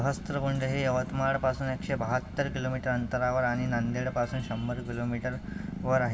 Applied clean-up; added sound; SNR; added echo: none; Purr; 10 dB; reverberation time 0.8 s.